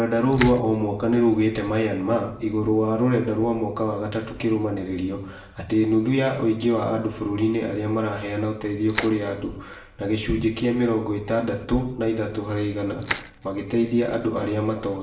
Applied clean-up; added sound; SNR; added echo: none; Crushing; 13 dB; reverberation time 0.6 s.